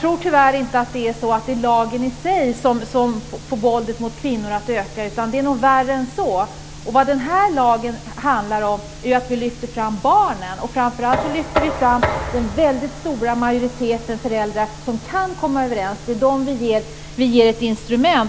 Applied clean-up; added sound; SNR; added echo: none; Knock; 14 dB; none.